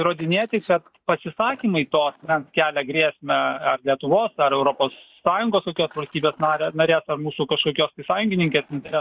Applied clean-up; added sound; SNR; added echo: neural mask model DeepFilterNet 3.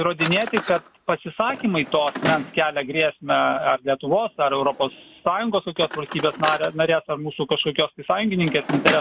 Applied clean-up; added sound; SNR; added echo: none; Drawer open or close; 9 dB; none.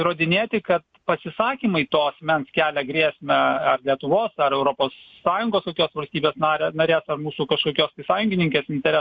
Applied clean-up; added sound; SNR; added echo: none; none; none; none.